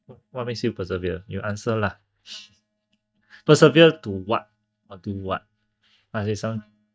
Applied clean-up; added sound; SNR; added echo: neural mask model DeepFilterNet 3.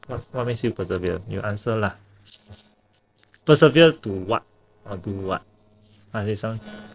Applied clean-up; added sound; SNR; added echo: neural separator model SepFormer DNS4.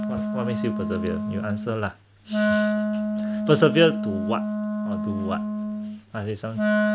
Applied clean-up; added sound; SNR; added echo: none; Wind instrument, woodwind instrument; -1 dB; none.